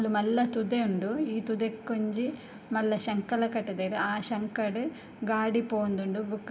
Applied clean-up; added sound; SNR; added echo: none; none; none; reverberation time 0.9 s.